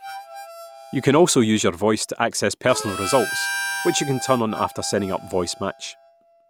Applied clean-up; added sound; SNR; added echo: none; Harmonica; 10 dB; none.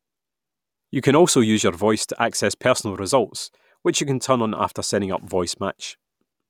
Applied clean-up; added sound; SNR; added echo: none; none; none; none.